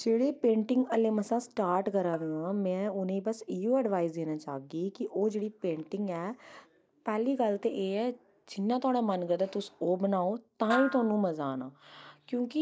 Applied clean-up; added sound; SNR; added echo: neural mask model DeepFilterNet 3.